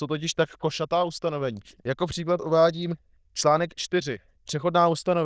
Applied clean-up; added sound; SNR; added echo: neural diffusion model UNIVERSE++.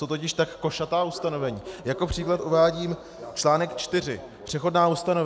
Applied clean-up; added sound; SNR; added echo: none; Bark; 17 dB; none.